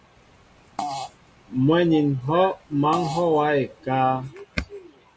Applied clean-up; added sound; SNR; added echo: none; Fart; 13 dB; none.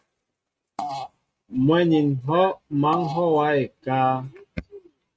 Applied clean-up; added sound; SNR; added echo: neural mask model RNNoise.